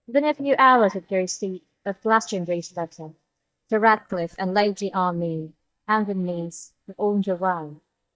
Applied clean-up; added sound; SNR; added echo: neural mask model DeepFilterNet 3.